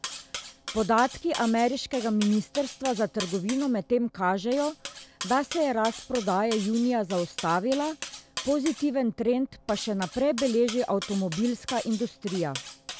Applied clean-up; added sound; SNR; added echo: none; Cutlery, silverware; 13 dB; none.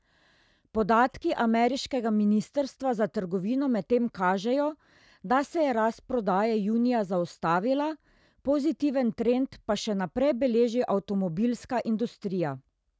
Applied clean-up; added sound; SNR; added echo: none; none; none; none.